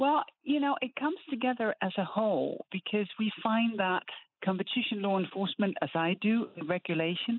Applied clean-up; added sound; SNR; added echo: neural mask model Resemble Enhance denoiser.